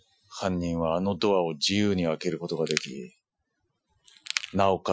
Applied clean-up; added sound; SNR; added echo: classical method Wiener filter.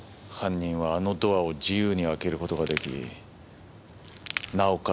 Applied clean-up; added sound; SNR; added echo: none; Crackle; 10 dB; none.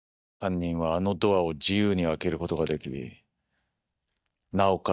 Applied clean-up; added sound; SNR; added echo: neural mask model DeepFilterNet 3.